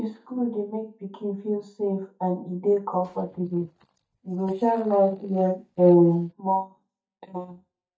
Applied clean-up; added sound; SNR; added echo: neural mask model DeepFilterNet 3.